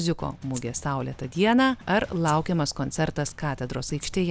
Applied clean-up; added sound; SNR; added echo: none; Rattle (instrument); 16 dB; none.